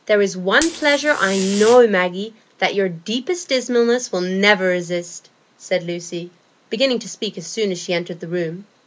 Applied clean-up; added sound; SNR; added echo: none; Buzz; 10 dB; none.